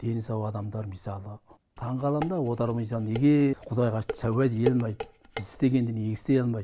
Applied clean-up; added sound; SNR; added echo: none; Dishes, pots, and pans; 11 dB; none.